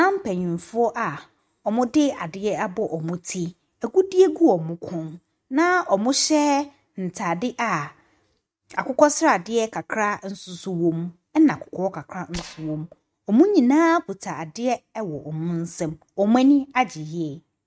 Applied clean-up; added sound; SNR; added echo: neural mask model RNNoise.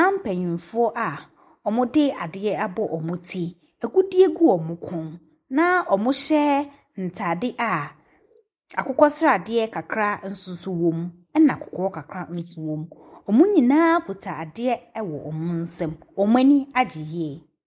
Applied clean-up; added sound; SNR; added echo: neural mask model Resemble Enhance denoiser.